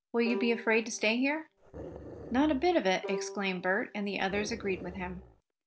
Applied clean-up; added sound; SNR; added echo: none; Bowed string instrument + Growling; 12 dB; none.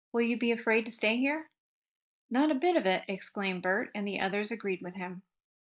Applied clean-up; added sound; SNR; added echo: neural mask model Resemble Enhance denoiser.